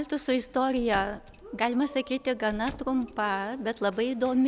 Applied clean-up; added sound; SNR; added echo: none; Squeak / Slam / Wood; 17 dB; none.